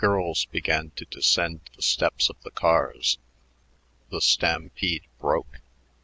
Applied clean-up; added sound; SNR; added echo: none; none; none; none.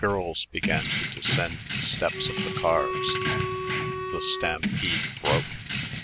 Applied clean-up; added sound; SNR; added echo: none; Wind instrument, woodwind instrument + Keys jangling; 0 dB; none.